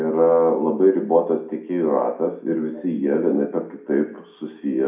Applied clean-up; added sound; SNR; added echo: none; none; none; reverberation time 0.4 s.